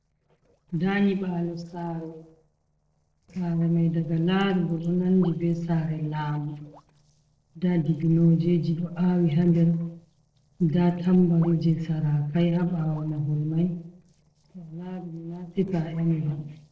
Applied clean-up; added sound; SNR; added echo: neural separator model SepFormer DNS4.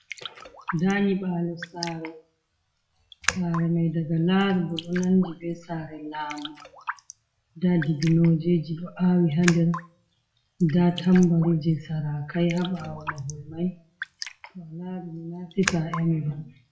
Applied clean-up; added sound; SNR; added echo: classical method WPE with log-MMSE.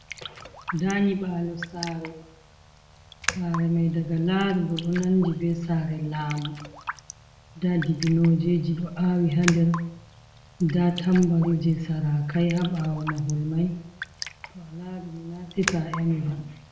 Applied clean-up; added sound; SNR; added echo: none; Raindrop; 13 dB; reverberation time 0.7 s.